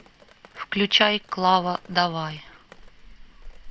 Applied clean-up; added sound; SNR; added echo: none; Drip; 20 dB; none.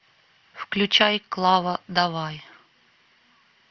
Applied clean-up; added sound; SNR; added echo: none; none; none; none.